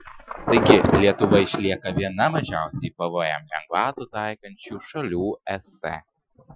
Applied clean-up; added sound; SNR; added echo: classical method Wiener filter.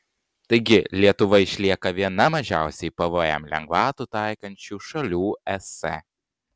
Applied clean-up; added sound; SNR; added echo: none; none; none; none.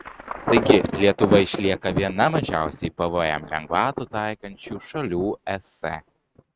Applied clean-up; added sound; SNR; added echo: neural mask model RNNoise.